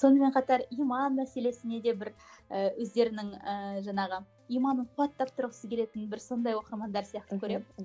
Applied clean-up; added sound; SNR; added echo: none; none; none; none.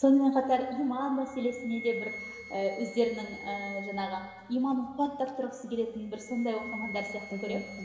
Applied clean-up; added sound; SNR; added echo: none; Wind instrument, woodwind instrument; 15 dB; reverberation time 2.9 s.